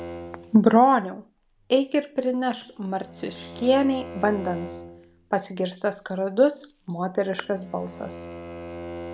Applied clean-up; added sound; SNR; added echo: none; Bowed string instrument; 16 dB; none.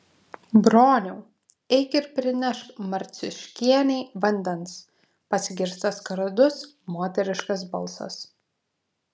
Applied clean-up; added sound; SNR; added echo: none; none; none; none.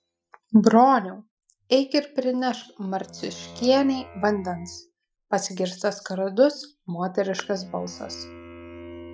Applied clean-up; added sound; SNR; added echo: classical method Wiener filter.